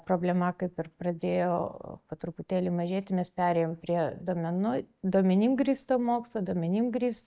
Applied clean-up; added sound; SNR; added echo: none; none; none; none.